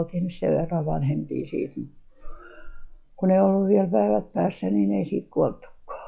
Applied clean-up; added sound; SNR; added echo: classical method log-MMSE.